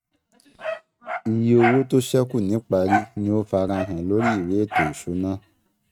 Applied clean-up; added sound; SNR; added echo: neural mask model RNNoise.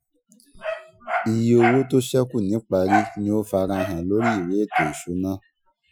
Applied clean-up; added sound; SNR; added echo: classical method Wiener filter.